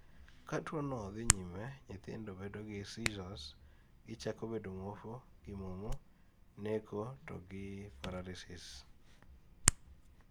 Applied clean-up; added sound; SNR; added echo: none; Hands; -2 dB; none.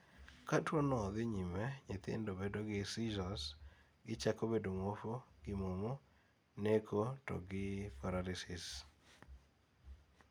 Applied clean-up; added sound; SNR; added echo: none; none; none; none.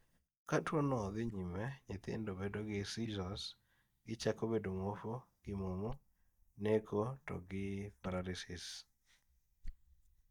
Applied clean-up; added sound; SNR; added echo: neural mask model DeepFilterNet 3.